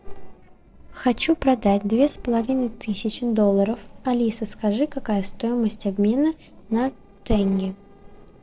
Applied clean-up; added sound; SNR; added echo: neural separator model SepFormer DNS4.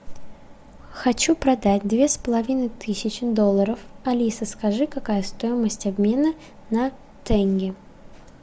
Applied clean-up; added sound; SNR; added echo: none; none; none; none.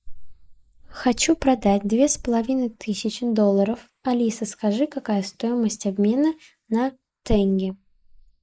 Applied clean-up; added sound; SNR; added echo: neural mask model Resemble Enhance denoiser.